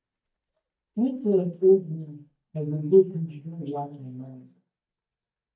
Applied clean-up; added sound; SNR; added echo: neural mask model DeepFilterNet 3.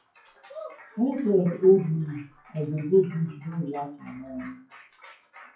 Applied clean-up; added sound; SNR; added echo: classical method WPE with log-MMSE.